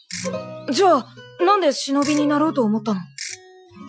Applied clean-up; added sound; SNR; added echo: classical method Wiener filter.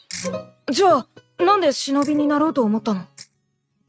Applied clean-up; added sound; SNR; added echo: neural mask model RNNoise.